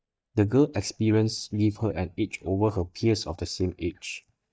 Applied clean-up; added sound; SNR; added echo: neural mask model DeepFilterNet 3.